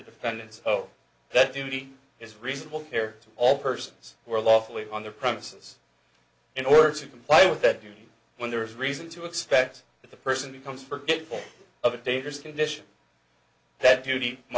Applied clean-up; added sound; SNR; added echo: none; none; none; none.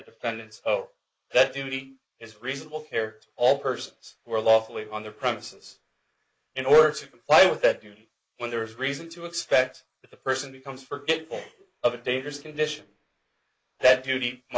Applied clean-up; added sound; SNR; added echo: neural mask model Resemble Enhance denoiser.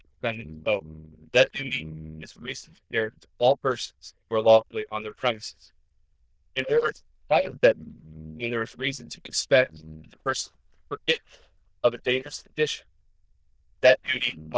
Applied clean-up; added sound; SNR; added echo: neural diffusion model UNIVERSE++.